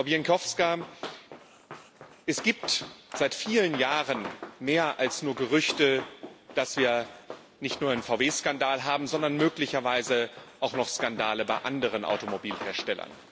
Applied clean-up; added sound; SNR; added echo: none; Run; 14 dB; none.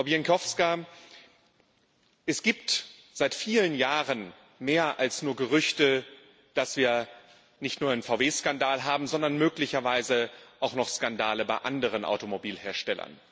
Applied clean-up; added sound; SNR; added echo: none; none; none; none.